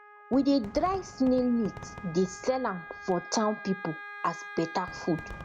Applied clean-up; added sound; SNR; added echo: none; Wind instrument, woodwind instrument + Fireworks; 14 dB; none.